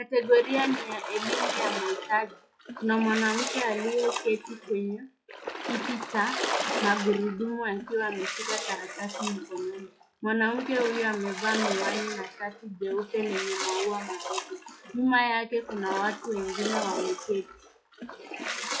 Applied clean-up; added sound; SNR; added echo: classical method log-MMSE.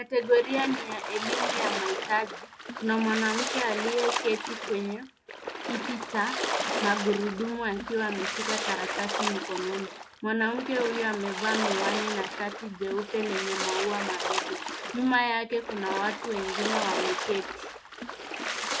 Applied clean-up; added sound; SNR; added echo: none; Splash, splatter; 2 dB; none.